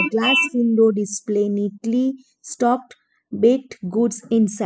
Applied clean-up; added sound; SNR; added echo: classical method spectral subtraction.